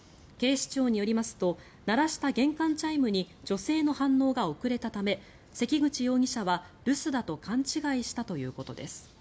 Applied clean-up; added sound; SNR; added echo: none; none; none; none.